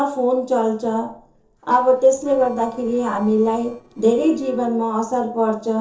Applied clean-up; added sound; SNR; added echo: neural separator model SepFormer DNS4.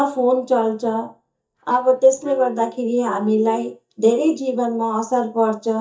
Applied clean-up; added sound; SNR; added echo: neural mask model DeepFilterNet 3.